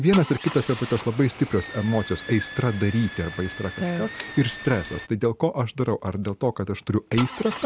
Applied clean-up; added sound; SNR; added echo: none; Engine starting / Car; 10 dB; none.